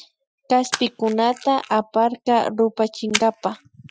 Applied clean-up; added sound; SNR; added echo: classical method Wiener filter.